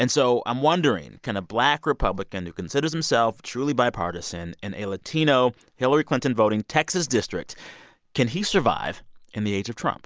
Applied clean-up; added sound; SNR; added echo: none; none; none; none.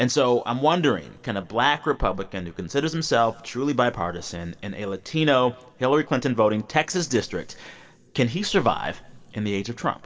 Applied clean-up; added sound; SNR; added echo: none; none; none; reverberation time 1.6 s.